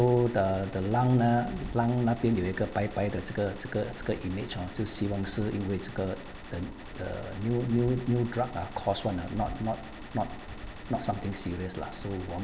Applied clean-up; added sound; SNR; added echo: none; Gunshot, gunfire; 14 dB; none.